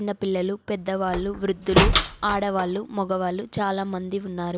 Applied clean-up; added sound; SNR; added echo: none; Slam; 1 dB; none.